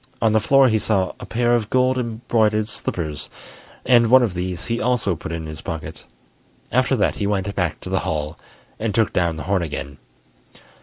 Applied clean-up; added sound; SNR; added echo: none; none; none; none.